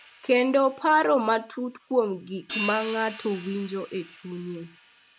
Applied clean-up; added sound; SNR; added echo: none; Hi-hat; 15 dB; none.